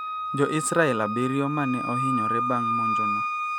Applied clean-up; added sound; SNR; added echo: none; Wind instrument, woodwind instrument; 1 dB; none.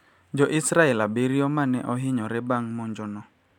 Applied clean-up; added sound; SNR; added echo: none; none; none; none.